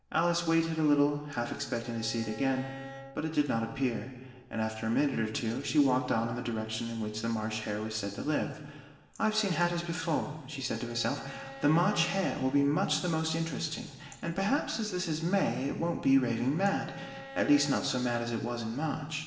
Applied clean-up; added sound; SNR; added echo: none; Bowed string instrument; 17 dB; reverberation time 1.3 s.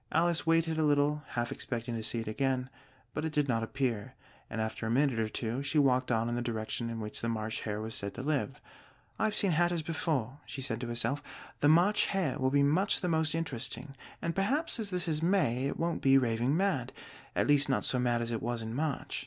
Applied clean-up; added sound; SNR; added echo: none; none; none; none.